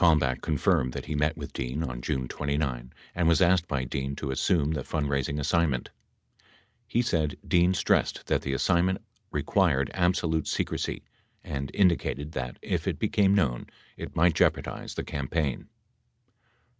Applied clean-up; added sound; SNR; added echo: none; none; none; none.